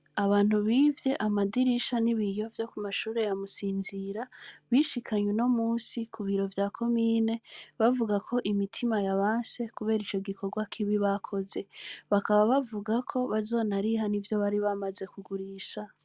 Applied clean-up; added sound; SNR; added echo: none; none; none; none.